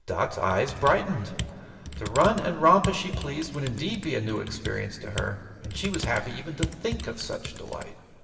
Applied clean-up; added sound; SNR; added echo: none; Computer keyboard; 9 dB; reverberation time 2.0 s.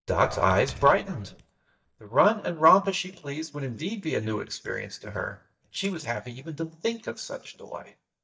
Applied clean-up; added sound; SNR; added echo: neural mask model DeepFilterNet 3.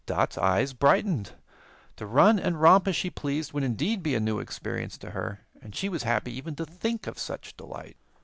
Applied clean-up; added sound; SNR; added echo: none; none; none; none.